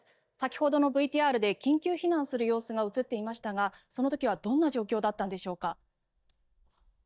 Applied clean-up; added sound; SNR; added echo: neural mask model DeepFilterNet 3.